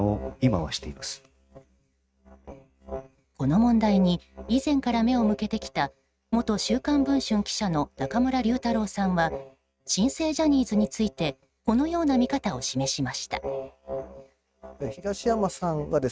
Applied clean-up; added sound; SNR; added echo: neural mask model RNNoise.